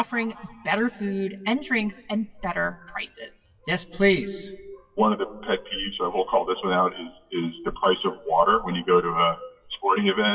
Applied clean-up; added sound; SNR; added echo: classical method WPE with log-MMSE.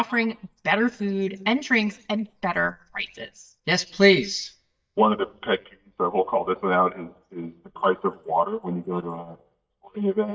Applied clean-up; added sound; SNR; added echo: neural mask model DeepFilterNet 3.